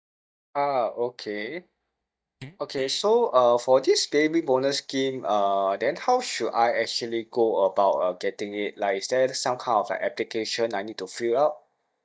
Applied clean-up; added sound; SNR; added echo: neural mask model DeepFilterNet 3.